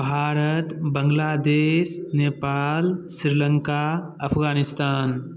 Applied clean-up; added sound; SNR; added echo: none; none; none; none.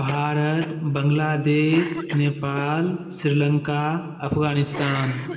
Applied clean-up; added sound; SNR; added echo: none; Cough; 16 dB; reverberation time 1.6 s.